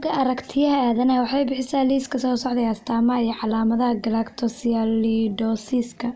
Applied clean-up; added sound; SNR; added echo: none; none; none; none.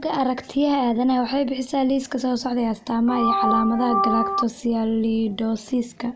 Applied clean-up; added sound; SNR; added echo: none; Organ; 0 dB; none.